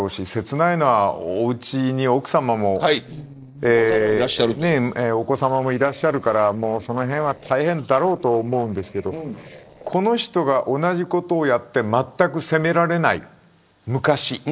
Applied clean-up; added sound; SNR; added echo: neural separator model SepFormer DNS4.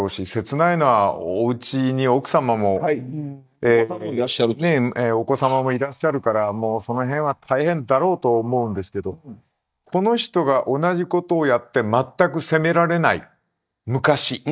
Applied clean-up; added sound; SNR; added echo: neural mask model DeepFilterNet 3.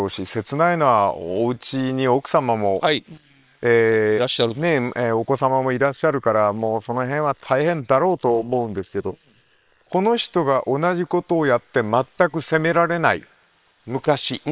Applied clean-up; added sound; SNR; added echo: neural separator model SepFormer WHAM!.